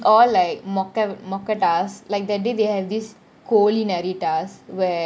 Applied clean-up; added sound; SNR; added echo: none; none; none; none.